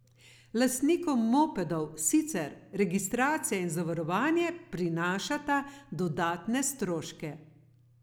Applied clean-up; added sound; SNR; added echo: none; none; none; none.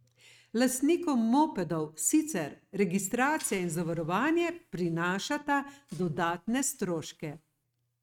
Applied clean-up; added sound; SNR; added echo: neural mask model RNNoise.